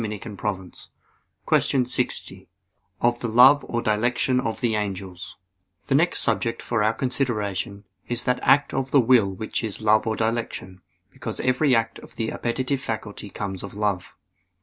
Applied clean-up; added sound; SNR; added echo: none; none; none; none.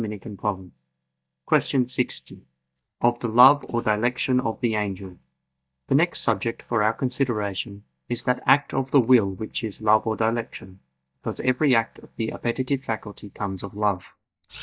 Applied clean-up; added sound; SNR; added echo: neural mask model DeepFilterNet 3.